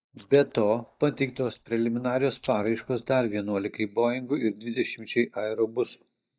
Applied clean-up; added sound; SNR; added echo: neural mask model DeepFilterNet 3.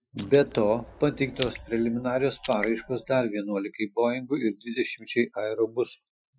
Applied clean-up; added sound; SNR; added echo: classical method Wiener filter.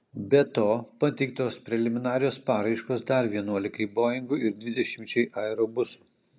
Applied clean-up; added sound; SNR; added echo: none; none; none; none.